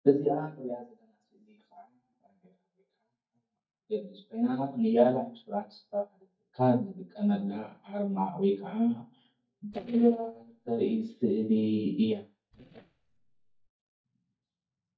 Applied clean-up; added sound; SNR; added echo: neural mask model DeepFilterNet 3.